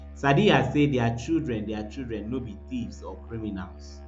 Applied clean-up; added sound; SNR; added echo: none; Musical instrument; 15 dB; none.